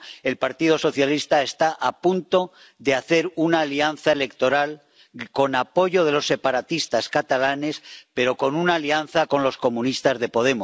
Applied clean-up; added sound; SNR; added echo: none; none; none; none.